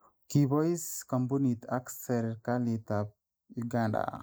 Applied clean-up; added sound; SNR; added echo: neural mask model Resemble Enhance denoiser.